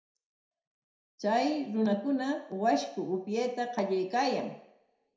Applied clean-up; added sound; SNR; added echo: none; none; none; reverberation time 0.6 s.